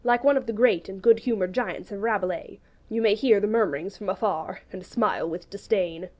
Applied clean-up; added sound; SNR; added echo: none; none; none; none.